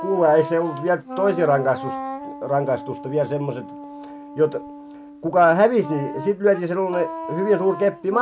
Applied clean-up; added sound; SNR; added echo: none; Wind instrument, woodwind instrument; 12 dB; none.